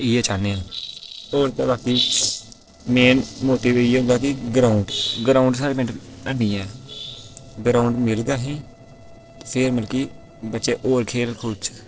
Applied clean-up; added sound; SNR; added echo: neural separator model SepFormer DNS4.